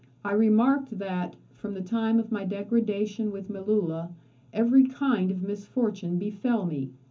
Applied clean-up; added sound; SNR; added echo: none; none; none; reverberation time 0.3 s.